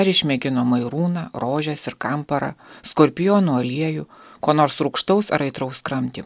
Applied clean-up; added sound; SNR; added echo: none; none; none; none.